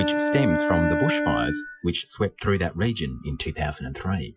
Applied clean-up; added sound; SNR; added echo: classical method Wiener filter.